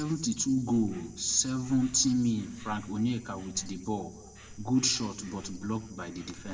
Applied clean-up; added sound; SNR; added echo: none; Insect; 18 dB; reverberation time 1.4 s.